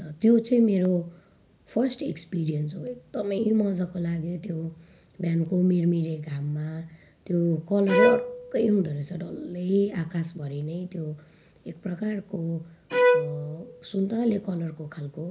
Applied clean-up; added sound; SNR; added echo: none; Bowed string instrument; 0 dB; none.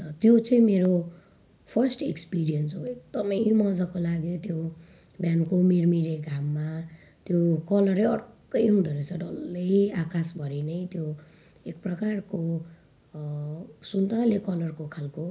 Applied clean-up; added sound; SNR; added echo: none; none; none; none.